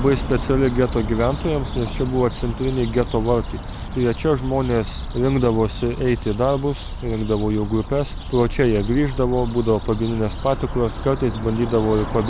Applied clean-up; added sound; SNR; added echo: none; none; none; none.